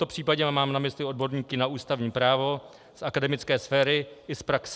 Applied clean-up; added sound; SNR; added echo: none; none; none; none.